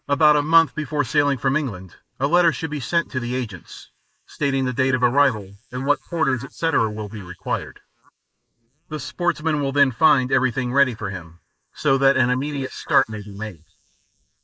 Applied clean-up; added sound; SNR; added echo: neural mask model Resemble Enhance denoiser.